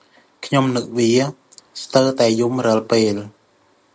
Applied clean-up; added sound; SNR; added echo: none; none; none; none.